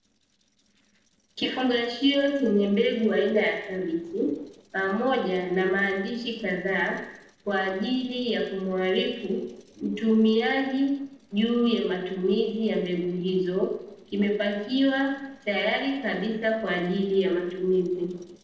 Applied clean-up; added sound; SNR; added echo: neural separator model SepFormer DNS4.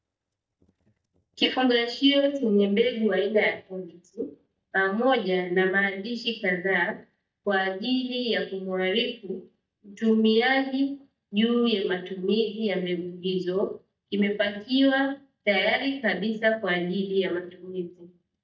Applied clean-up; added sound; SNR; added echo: neural mask model DeepFilterNet 3.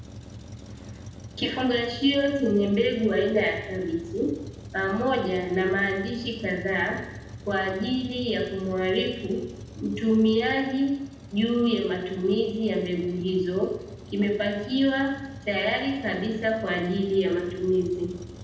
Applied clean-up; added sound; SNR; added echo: none; Truck; 15 dB; reverberation time 0.8 s.